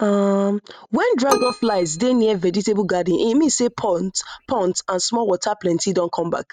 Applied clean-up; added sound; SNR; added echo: neural mask model RNNoise.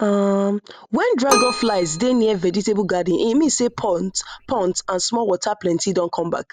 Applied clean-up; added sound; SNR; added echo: none; Keyboard (musical); 9 dB; none.